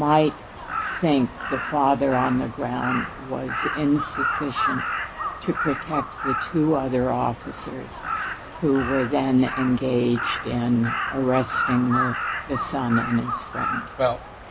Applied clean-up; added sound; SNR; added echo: none; Crow; 5 dB; none.